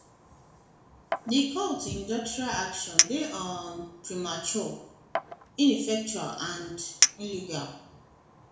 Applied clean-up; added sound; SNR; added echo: none; Chink, clink; 2 dB; reverberation time 0.6 s.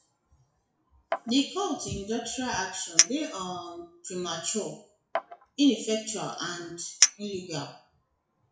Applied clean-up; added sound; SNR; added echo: classical method WPE with log-MMSE.